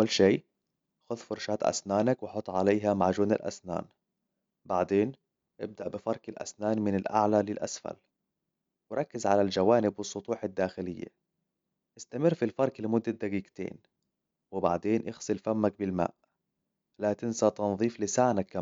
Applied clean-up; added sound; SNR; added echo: none; none; none; none.